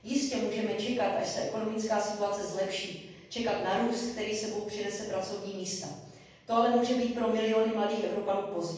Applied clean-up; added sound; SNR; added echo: none; none; none; reverberation time 1.2 s.